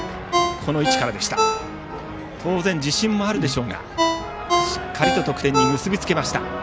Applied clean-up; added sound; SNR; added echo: none; Ringtone; 2 dB; none.